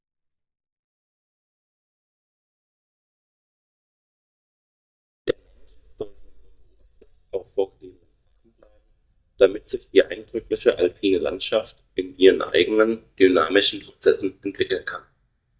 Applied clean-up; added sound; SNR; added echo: neural mask model DeepFilterNet 3.